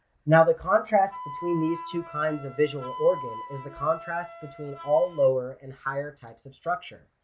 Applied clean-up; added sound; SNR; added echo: none; Wind instrument, woodwind instrument; 15 dB; none.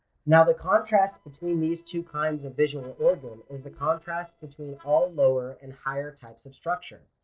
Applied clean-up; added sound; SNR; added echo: neural separator model SepFormer DNS4.